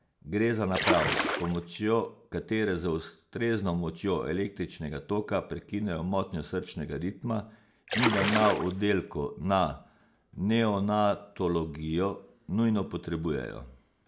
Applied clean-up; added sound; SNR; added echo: none; Splash, splatter; 0 dB; none.